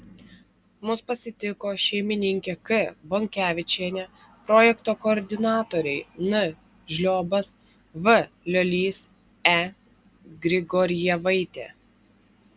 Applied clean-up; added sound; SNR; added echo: none; none; none; none.